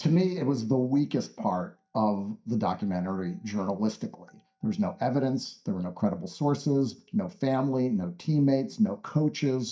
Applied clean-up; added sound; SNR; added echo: neural mask model DeepFilterNet 3.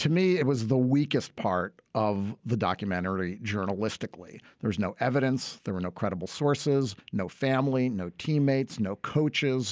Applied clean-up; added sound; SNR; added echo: none; none; none; none.